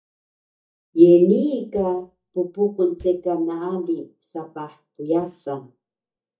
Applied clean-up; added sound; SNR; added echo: neural mask model DeepFilterNet 3.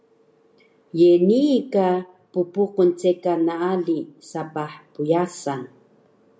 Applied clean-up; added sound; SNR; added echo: none; none; none; none.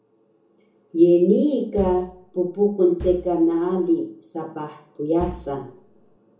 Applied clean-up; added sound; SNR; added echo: none; Bass drum; 16 dB; reverberation time 0.7 s.